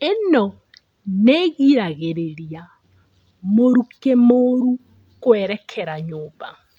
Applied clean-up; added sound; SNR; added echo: none; none; none; none.